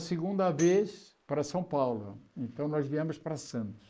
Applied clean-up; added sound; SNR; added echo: neural mask model Resemble Enhance denoiser.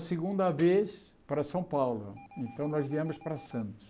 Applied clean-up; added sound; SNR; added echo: none; Alarm + Tambourine; 20 dB; none.